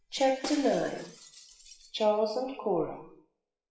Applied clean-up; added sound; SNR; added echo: classical method WPE with log-MMSE.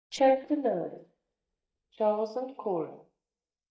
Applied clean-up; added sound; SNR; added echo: neural mask model DeepFilterNet 3.